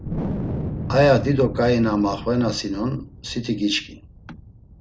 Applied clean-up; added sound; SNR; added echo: none; Wind; 8 dB; none.